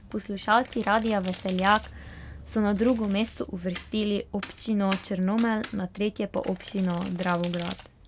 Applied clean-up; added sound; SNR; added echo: none; Domestic sounds, home sounds; 15 dB; none.